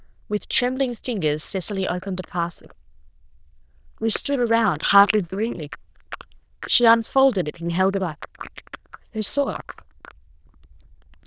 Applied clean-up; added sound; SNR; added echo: neural diffusion model UNIVERSE++.